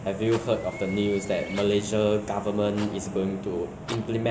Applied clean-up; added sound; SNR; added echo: none; Rattle + Bird; 18 dB; none.